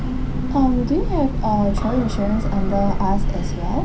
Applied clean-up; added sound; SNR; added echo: none; Train / Breathing; -1 dB; reverberation time 0.3 s.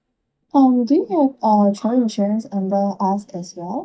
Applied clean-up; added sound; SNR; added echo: neural mask model DeepFilterNet 3.